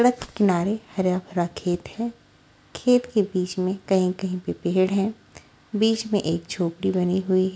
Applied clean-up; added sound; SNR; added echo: none; none; none; none.